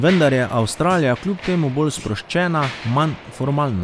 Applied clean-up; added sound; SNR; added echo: none; Mechanisms + Thump, thud; 16 dB; none.